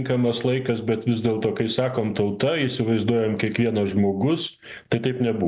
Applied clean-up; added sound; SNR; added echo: none; none; none; none.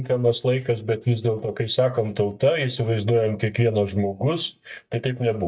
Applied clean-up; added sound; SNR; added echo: neural mask model DeepFilterNet 3.